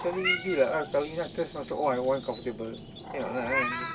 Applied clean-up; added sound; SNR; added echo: none; Insect + Meow; 3 dB; none.